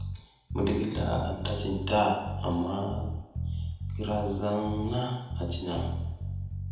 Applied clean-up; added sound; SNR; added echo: none; Bass guitar; 3 dB; reverberation time 0.9 s.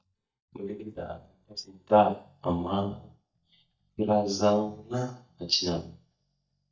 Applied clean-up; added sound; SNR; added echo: neural mask model DeepFilterNet 3.